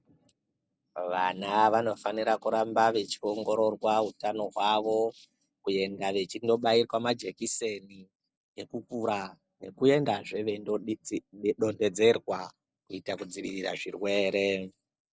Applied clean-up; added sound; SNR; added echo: none; none; none; none.